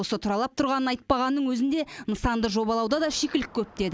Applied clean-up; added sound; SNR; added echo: none; none; none; none.